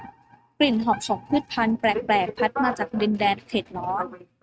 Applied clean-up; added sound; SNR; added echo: neural mask model RNNoise.